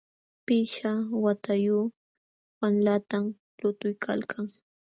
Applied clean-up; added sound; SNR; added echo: none; none; none; none.